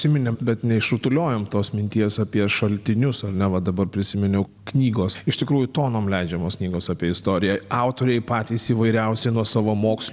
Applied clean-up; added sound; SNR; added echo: none; none; none; none.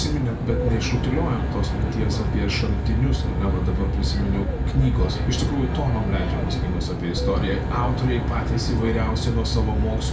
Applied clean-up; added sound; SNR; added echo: none; Aircraft; -3 dB; reverberation time 0.3 s.